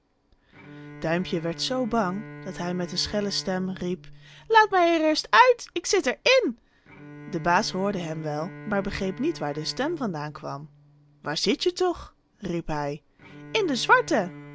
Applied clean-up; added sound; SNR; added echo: none; Bowed string instrument; 18 dB; none.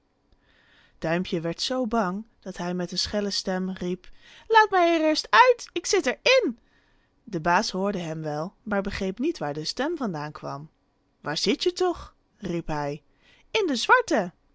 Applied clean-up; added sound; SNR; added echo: none; none; none; none.